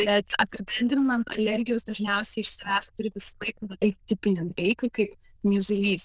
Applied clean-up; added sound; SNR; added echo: neural diffusion model UNIVERSE++.